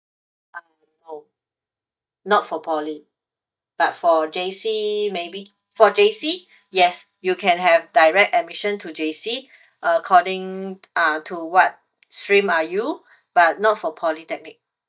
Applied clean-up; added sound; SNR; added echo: neural mask model DeepFilterNet 3.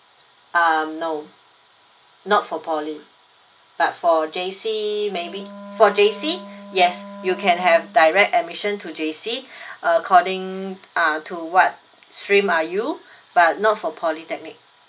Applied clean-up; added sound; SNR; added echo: none; Wind instrument, woodwind instrument; 16 dB; none.